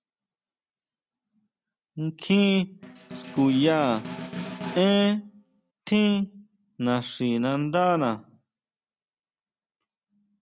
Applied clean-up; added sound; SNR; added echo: none; Snare drum; 11 dB; none.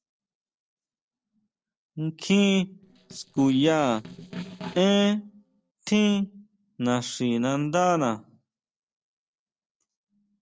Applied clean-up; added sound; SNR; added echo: neural separator model SepFormer DNS4.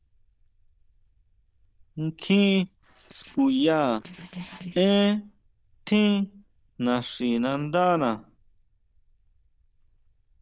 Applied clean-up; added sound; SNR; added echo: neural diffusion model UNIVERSE++.